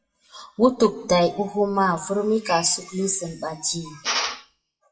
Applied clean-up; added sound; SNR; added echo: classical method WPE with log-MMSE.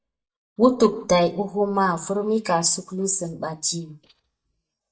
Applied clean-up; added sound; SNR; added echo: neural mask model DeepFilterNet 3.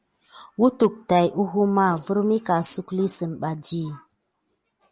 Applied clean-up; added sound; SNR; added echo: none; none; none; none.